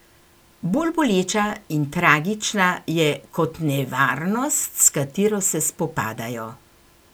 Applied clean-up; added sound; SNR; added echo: none; none; none; none.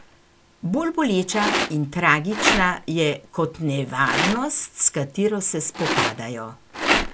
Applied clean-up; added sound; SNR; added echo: none; Rattle; 4 dB; none.